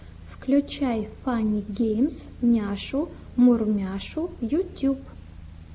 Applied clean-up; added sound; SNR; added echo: none; none; none; none.